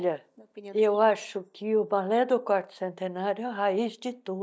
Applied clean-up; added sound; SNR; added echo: neural mask model DeepFilterNet 3.